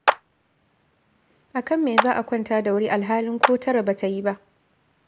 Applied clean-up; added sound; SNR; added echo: none; Clapping; 3 dB; none.